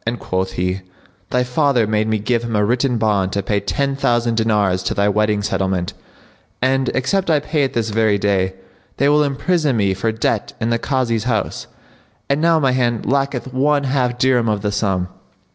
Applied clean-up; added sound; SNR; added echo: none; none; none; none.